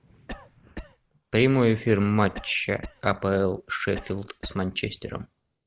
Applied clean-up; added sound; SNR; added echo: neural mask model Resemble Enhance denoiser.